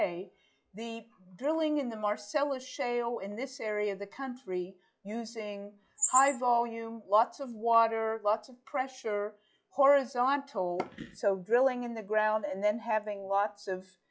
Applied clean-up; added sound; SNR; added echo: classical method log-MMSE.